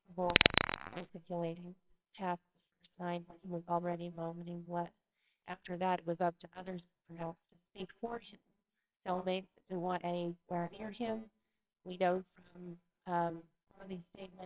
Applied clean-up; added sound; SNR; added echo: neural separator model SepFormer WHAMR!.